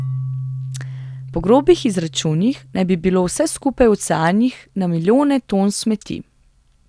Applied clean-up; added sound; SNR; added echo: none; Keyboard (musical); 14 dB; none.